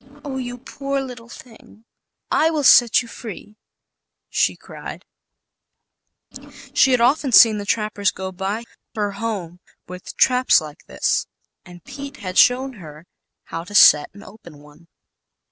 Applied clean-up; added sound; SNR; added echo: neural separator model SepFormer DNS4.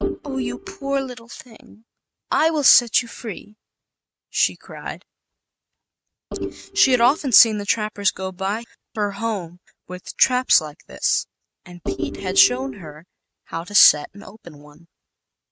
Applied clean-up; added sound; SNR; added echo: neural mask model RNNoise.